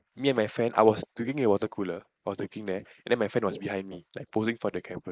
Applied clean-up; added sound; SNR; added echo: neural mask model Resemble Enhance denoiser.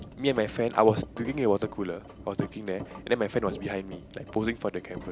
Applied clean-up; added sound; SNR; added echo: none; Engine; 14 dB; none.